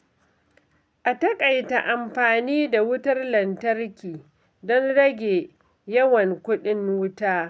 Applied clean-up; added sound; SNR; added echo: none; none; none; none.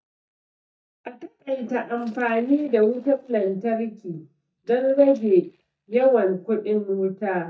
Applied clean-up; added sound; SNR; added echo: neural mask model DeepFilterNet 3.